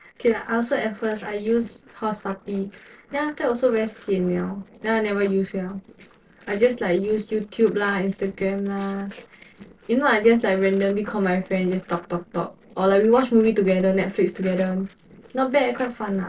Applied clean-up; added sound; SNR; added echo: neural separator model SepFormer DNS4.